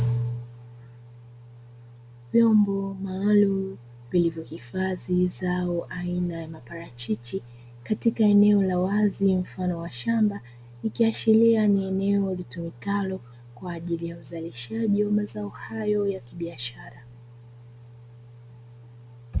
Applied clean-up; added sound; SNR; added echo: none; none; none; none.